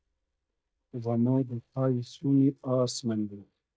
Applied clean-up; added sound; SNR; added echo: neural mask model DeepFilterNet 3.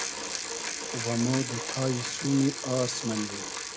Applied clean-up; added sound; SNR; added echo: none; Bicycle; 4 dB; none.